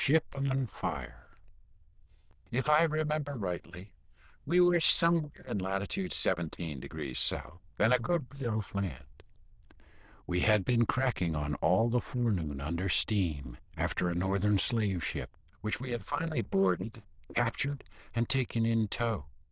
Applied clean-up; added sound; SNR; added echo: neural diffusion model UNIVERSE++.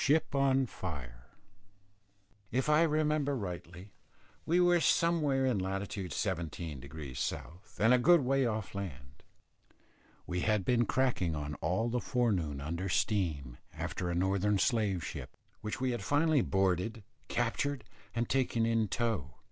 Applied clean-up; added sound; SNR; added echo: none; none; none; none.